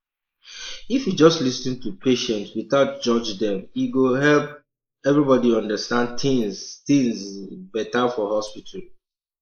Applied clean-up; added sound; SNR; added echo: neural mask model Resemble Enhance denoiser.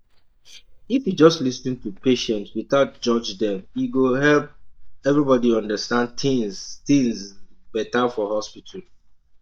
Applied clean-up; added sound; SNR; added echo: neural mask model DeepFilterNet 3.